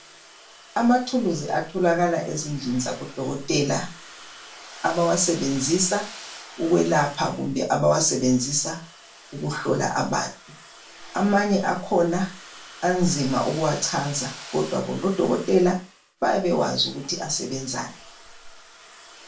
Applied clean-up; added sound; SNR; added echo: none; Domestic sounds, home sounds; 18 dB; reverberation time 0.3 s.